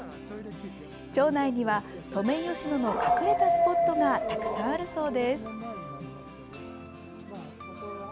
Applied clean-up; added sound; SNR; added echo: none; Dog; -3 dB; none.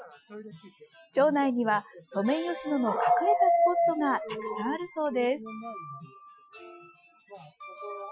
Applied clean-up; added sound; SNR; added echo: classical method Wiener filter.